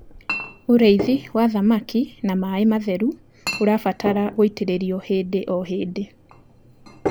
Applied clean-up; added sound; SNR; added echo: none; Chink, clink; 12 dB; none.